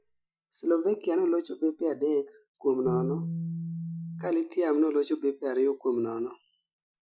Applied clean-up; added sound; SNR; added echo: classical method Wiener filter.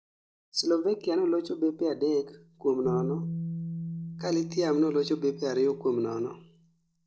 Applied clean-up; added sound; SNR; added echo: neural mask model DeepFilterNet 3.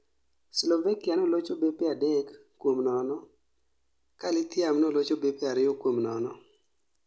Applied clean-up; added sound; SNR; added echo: none; none; none; none.